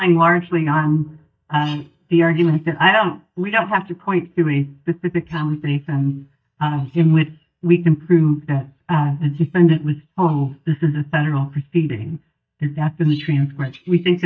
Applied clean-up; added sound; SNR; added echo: neural mask model DeepFilterNet 3.